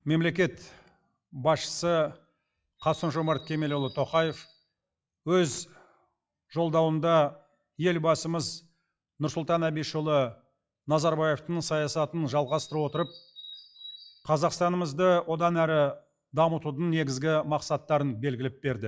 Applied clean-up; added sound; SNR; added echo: classical method log-MMSE.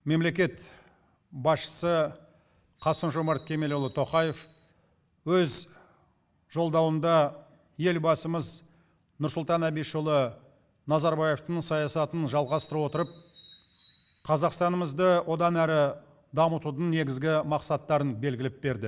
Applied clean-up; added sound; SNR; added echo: none; Bird; 19 dB; none.